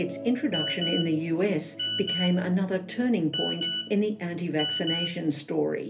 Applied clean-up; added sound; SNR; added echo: none; Telephone; 3 dB; reverberation time 0.3 s.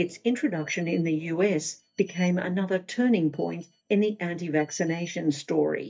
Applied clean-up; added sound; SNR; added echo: neural mask model DeepFilterNet 3.